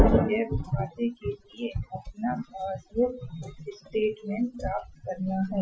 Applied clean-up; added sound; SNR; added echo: classical method Wiener filter.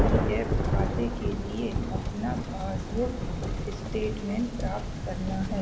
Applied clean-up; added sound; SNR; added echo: none; Thunder; -4 dB; none.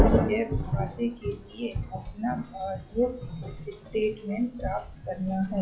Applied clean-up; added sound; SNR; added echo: classical method log-MMSE.